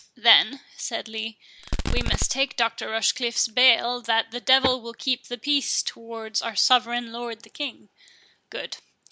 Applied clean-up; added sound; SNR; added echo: none; Fireworks; 0 dB; none.